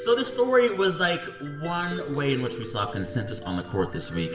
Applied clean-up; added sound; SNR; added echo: none; Piano; 12 dB; reverberation time 0.7 s.